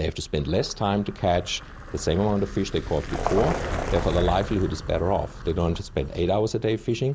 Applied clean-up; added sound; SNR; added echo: none; Vehicle; 8 dB; none.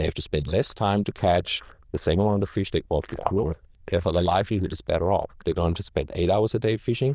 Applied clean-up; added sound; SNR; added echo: neural diffusion model UNIVERSE++.